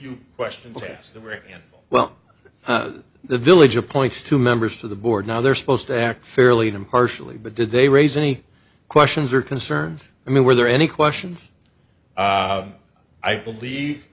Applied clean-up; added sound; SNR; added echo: none; none; none; none.